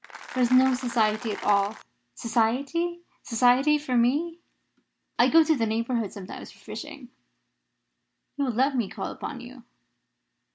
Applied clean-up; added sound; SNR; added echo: none; Applause; 13 dB; none.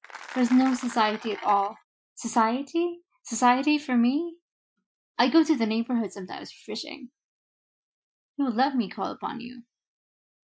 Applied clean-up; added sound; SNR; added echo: classical method Wiener filter.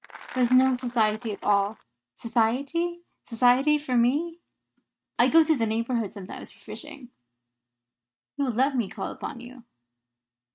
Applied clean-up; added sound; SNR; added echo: neural mask model RNNoise.